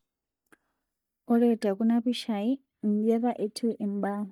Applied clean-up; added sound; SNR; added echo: neural mask model DeepFilterNet 3.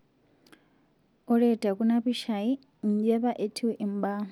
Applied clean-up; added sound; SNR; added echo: none; none; none; none.